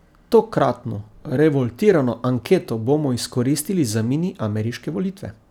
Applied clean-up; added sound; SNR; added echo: none; none; none; none.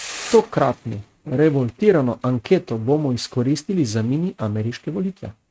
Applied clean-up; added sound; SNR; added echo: neural mask model RNNoise.